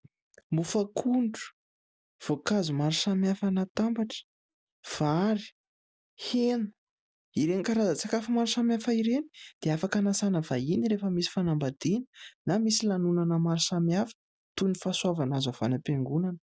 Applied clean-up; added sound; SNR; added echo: none; none; none; none.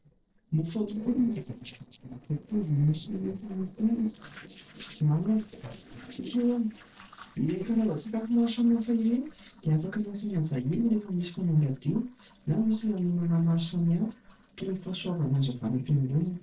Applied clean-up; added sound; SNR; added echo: neural separator model SepFormer DNS4.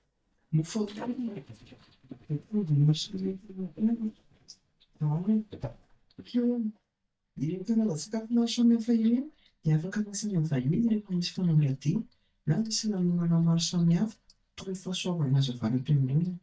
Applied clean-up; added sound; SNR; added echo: neural mask model DeepFilterNet 3.